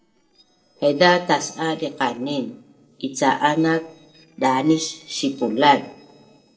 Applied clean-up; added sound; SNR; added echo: neural separator model SepFormer DNS4.